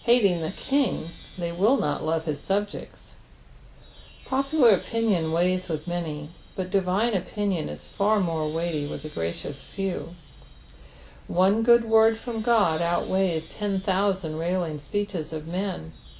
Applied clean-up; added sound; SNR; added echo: none; Wind chime; 12 dB; none.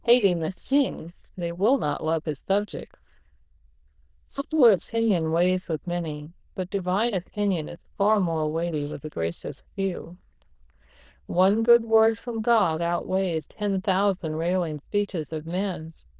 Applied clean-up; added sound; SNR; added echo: neural diffusion model UNIVERSE++.